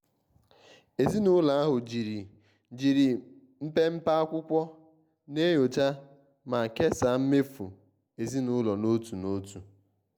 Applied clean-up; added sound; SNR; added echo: none; none; none; none.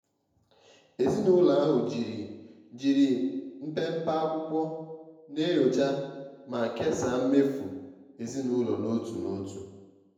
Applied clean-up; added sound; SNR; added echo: none; none; none; reverberation time 0.9 s.